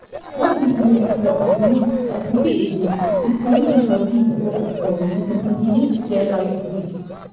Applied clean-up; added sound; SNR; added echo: neural separator model SepFormer DNS4.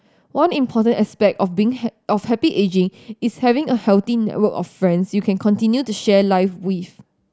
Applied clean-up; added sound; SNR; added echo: none; none; none; none.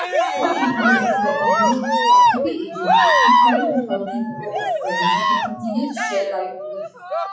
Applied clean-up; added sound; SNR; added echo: classical method WPE with log-MMSE.